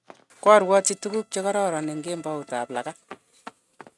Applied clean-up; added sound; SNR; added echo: neural mask model RNNoise.